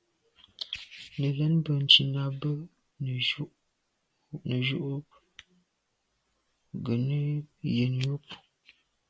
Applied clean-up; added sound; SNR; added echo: none; none; none; none.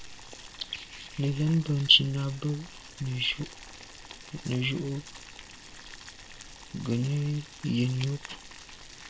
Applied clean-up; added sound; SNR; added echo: none; Boiling; 15 dB; none.